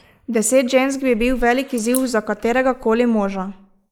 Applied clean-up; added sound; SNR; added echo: neural mask model Resemble Enhance denoiser.